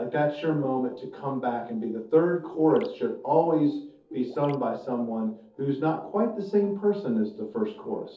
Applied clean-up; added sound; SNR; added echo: neural separator model SepFormer DNS4.